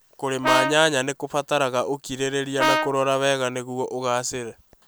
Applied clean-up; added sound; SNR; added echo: none; Brass instrument; 1 dB; none.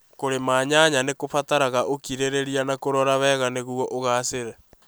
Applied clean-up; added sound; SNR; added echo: none; none; none; none.